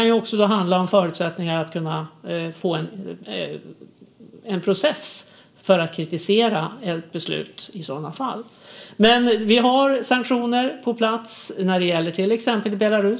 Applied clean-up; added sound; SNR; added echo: none; none; none; reverberation time 0.4 s.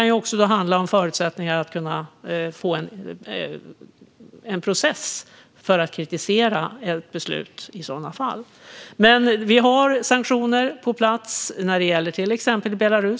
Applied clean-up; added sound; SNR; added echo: none; none; none; none.